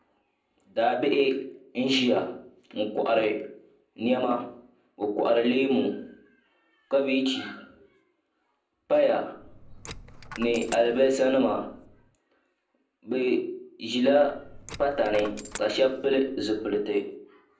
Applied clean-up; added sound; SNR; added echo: none; Coin (dropping); 17 dB; reverberation time 0.6 s.